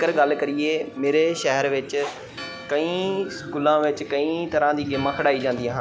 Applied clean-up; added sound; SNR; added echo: none; Church bell; 20 dB; none.